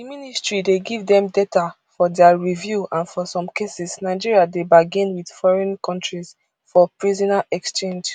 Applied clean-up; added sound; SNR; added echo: none; none; none; none.